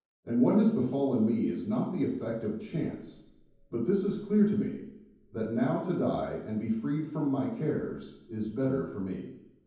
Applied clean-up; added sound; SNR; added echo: none; none; none; reverberation time 0.9 s.